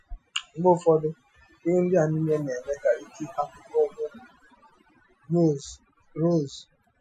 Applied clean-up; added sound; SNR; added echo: classical method Wiener filter.